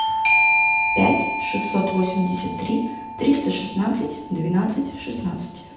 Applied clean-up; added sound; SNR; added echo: none; Bell / Doorbell; 1 dB; reverberation time 0.8 s.